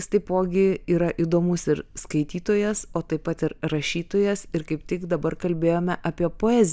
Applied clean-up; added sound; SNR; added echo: none; none; none; none.